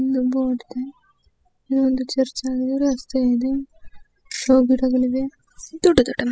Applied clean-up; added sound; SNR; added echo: classical method spectral subtraction.